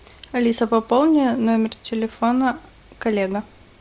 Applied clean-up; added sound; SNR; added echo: none; none; none; none.